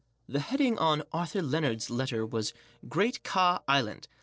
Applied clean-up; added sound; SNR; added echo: neural separator model SepFormer DNS4.